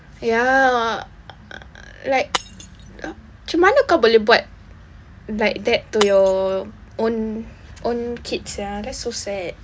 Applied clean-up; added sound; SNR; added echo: none; Shatter; 15 dB; none.